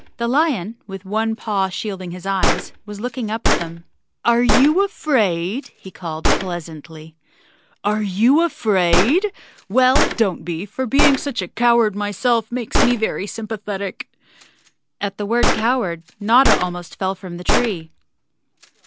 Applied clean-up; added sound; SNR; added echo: none; Gunshot, gunfire; 3 dB; none.